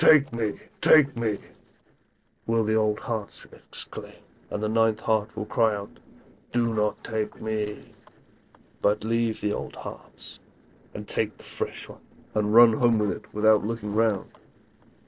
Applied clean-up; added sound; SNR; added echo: neural separator model SepFormer DNS4.